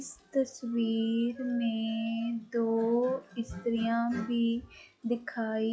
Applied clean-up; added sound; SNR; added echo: classical method log-MMSE.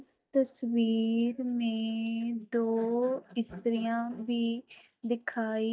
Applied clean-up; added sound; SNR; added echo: neural mask model DeepFilterNet 3.